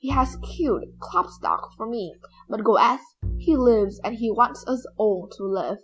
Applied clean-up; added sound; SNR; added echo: none; Bowed string instrument; 13 dB; none.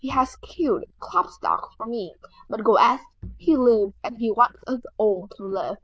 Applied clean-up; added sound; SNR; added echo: neural diffusion model UNIVERSE++.